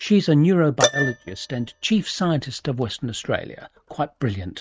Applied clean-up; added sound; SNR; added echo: neural mask model RNNoise.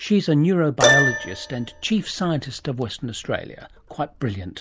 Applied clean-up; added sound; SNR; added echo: none; Keyboard (musical); 2 dB; none.